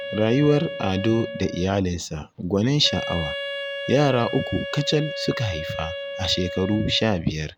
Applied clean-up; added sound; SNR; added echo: none; Wind instrument, woodwind instrument; 9 dB; none.